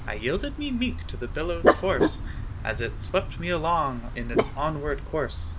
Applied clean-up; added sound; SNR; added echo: none; Dog; -1 dB; none.